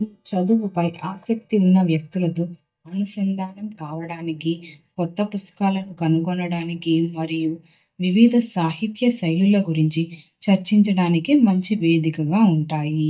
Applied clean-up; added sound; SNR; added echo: neural mask model DeepFilterNet 3.